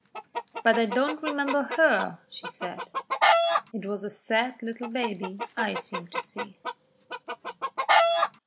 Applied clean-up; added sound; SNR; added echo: none; Chicken, rooster; -1 dB; none.